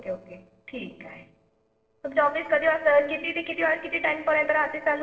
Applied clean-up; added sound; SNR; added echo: neural separator model SepFormer DNS4.